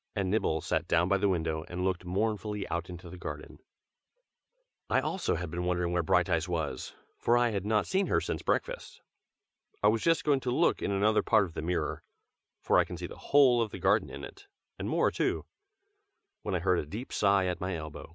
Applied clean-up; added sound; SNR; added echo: none; none; none; none.